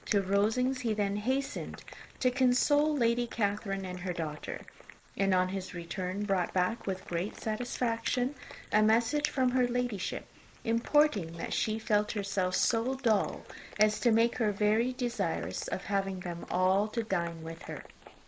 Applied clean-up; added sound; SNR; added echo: neural mask model Resemble Enhance denoiser.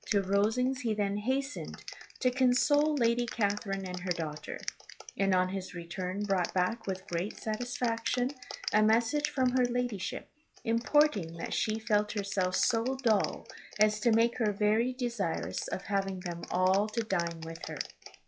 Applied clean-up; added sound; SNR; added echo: classical method log-MMSE.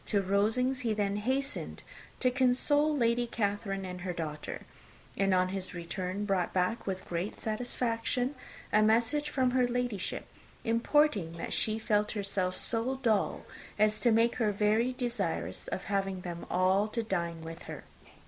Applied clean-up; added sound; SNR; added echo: none; none; none; none.